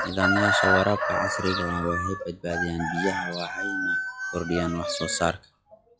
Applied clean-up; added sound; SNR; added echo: classical method log-MMSE.